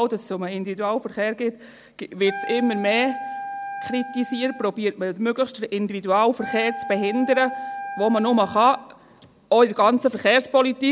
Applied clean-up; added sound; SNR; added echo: none; Wind instrument, woodwind instrument; 11 dB; none.